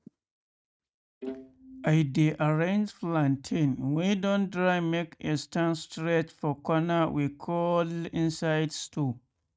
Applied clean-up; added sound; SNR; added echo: neural mask model RNNoise.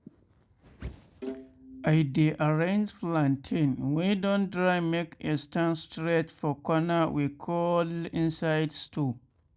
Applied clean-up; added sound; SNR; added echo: none; Bowed string instrument; 17 dB; none.